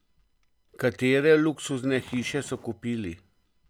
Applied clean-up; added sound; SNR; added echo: none; Walk, footsteps; 20 dB; none.